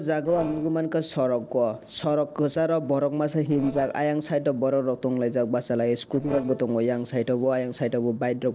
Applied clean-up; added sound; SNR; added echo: neural separator model SepFormer DNS4.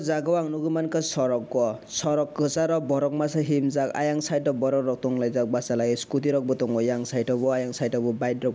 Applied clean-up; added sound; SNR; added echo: none; none; none; none.